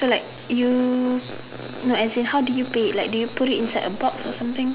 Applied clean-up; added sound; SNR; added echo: none; none; none; none.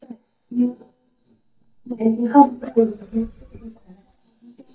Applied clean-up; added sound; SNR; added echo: neural mask model DeepFilterNet 3.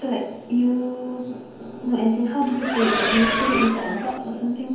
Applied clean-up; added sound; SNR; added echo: none; Accelerating, revving, vroom; 1 dB; reverberation time 0.9 s.